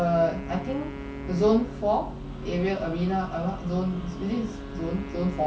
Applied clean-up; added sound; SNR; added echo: none; Wind instrument, woodwind instrument; 14 dB; none.